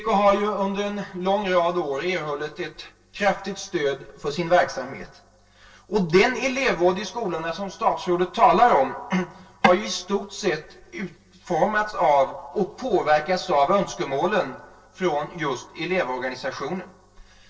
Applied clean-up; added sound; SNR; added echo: neural separator model SepFormer DNS4.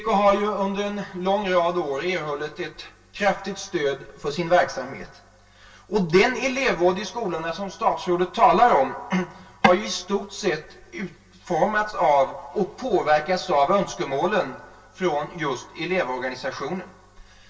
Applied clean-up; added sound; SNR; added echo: none; Tap / Wood; 0 dB; reverberation time 0.2 s.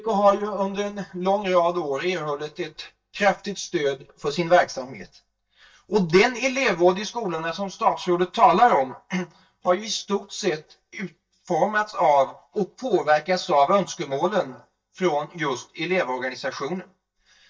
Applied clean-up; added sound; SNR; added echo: neural mask model DeepFilterNet 3.